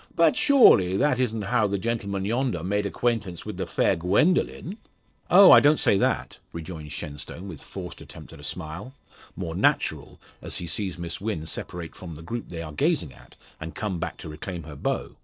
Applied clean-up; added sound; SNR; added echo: neural separator model SepFormer DNS4.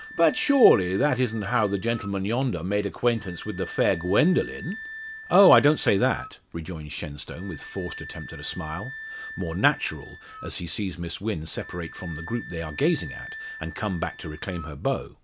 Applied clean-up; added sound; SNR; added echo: none; Wind instrument, woodwind instrument; 16 dB; none.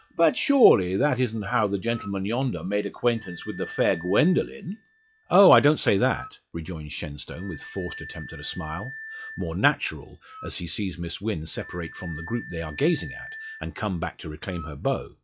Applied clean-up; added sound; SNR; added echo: classical method log-MMSE.